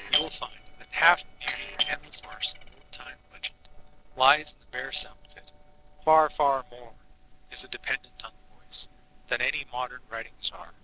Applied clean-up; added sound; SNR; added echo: neural separator model SepFormer DNS4.